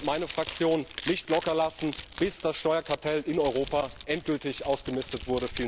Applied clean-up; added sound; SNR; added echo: none; Keys jangling; 5 dB; none.